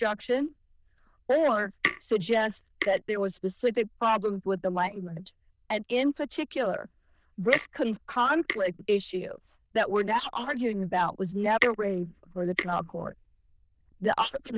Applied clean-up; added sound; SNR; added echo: neural diffusion model UNIVERSE++.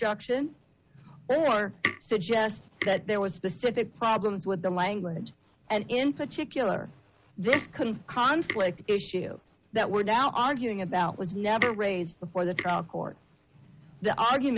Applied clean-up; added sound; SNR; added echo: none; Tick; 9 dB; none.